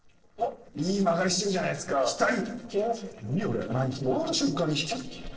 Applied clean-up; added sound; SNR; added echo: neural separator model SepFormer DNS4.